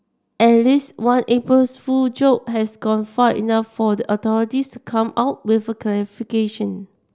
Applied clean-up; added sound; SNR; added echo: none; none; none; none.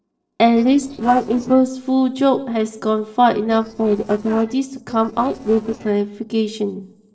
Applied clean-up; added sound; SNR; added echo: neural separator model SepFormer DNS4.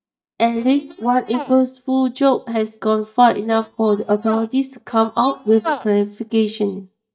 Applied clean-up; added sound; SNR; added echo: neural mask model DeepFilterNet 3.